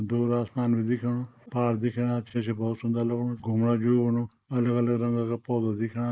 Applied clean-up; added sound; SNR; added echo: neural mask model Resemble Enhance denoiser.